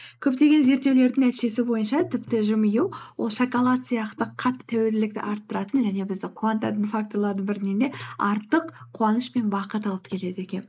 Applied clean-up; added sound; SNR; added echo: neural mask model Resemble Enhance denoiser.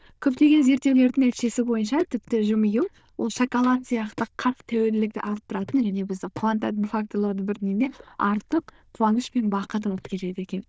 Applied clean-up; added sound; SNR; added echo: neural diffusion model UNIVERSE++.